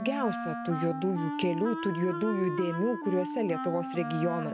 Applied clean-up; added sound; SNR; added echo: none; Wind instrument, woodwind instrument; 5 dB; none.